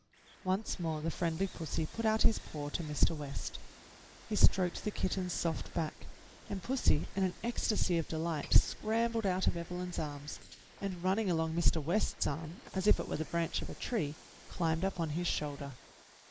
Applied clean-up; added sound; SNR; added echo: neural mask model Resemble Enhance denoiser.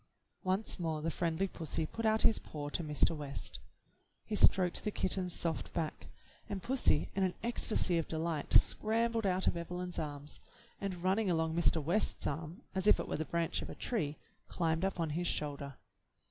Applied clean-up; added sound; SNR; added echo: none; none; none; none.